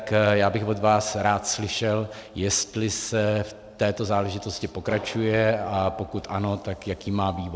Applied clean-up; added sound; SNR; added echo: none; none; none; none.